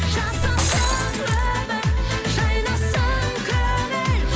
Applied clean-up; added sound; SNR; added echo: none; Shatter; 13 dB; none.